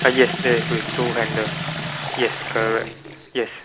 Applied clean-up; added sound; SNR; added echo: none; Sink (filling or washing) / Water tap, faucet; 5 dB; none.